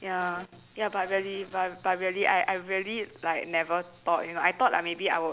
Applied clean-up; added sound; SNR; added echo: none; none; none; none.